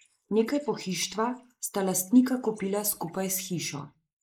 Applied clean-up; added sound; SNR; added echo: neural mask model Resemble Enhance denoiser.